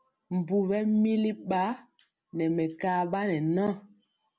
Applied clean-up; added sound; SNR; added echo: none; none; none; none.